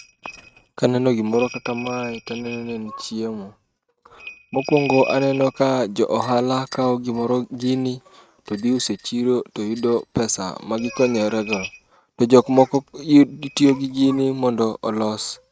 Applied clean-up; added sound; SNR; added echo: neural mask model RNNoise.